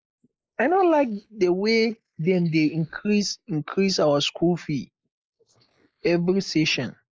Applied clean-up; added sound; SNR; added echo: neural mask model Resemble Enhance denoiser.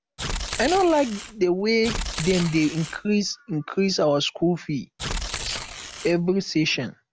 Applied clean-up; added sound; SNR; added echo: none; Tearing; 8 dB; none.